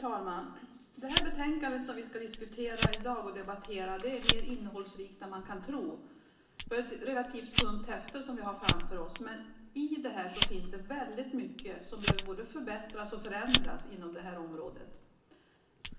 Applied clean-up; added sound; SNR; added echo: none; Fire; -5 dB; reverberation time 0.9 s.